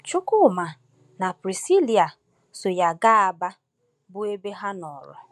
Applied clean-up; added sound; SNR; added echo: none; none; none; none.